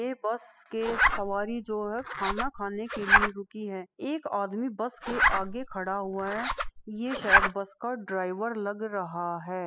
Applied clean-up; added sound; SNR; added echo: classical method spectral subtraction.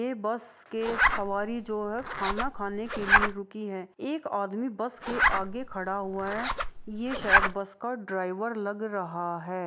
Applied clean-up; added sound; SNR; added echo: none; Zipper (clothing); -4 dB; none.